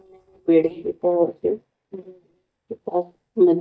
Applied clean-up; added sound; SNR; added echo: neural mask model DeepFilterNet 3.